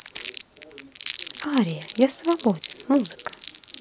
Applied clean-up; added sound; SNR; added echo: none; Crumpling, crinkling; 15 dB; none.